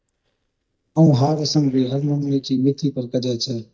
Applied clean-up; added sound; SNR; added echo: neural mask model DeepFilterNet 3.